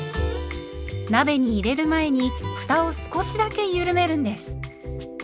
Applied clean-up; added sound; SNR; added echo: none; none; none; none.